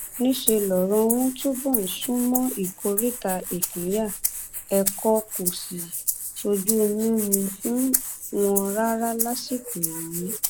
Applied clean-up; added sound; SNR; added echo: neural mask model Resemble Enhance denoiser.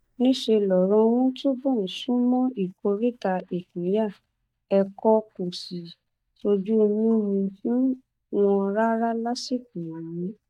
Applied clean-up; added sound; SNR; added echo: neural mask model DeepFilterNet 3.